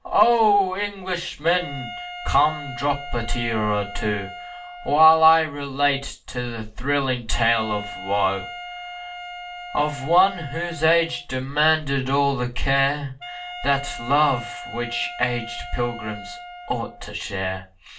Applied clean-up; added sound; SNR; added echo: none; Wind instrument, woodwind instrument; 14 dB; reverberation time 0.2 s.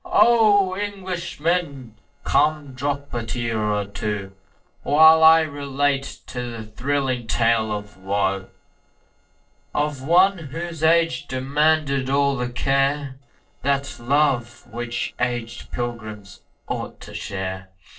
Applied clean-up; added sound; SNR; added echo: neural separator model SepFormer DNS4.